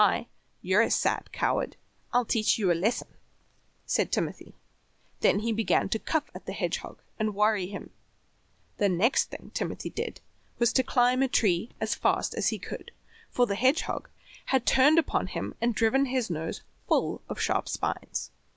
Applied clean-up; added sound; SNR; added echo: none; none; none; none.